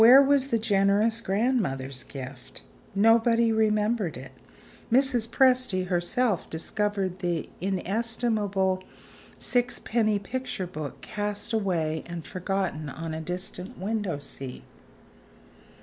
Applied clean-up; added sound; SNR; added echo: none; none; none; none.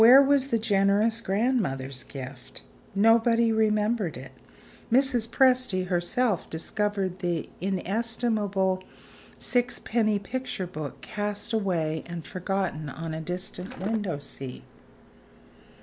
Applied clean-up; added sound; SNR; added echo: none; Skateboard; 14 dB; none.